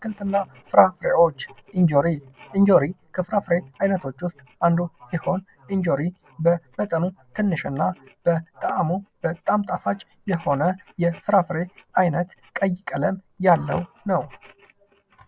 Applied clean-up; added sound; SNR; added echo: none; none; none; none.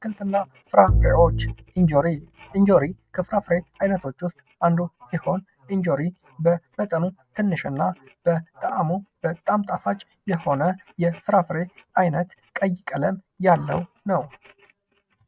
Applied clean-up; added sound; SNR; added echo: neural mask model RNNoise.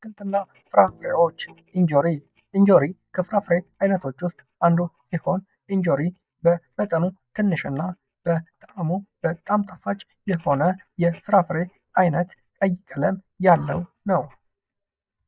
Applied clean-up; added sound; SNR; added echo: neural mask model DeepFilterNet 3.